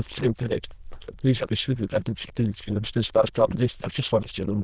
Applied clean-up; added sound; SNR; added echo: neural diffusion model UNIVERSE++.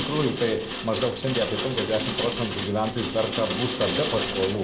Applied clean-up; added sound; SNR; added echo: none; Rain; 4 dB; none.